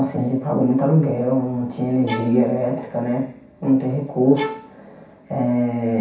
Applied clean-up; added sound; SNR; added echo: none; Bowed string instrument; 14 dB; reverberation time 0.7 s.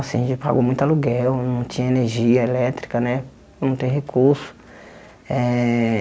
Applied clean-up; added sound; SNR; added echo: none; none; none; none.